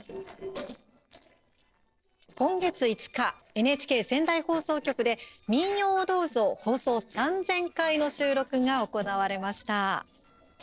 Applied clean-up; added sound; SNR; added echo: neural separator model SepFormer DNS4.